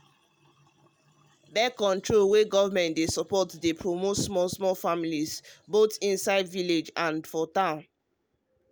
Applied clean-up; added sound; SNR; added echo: none; none; none; none.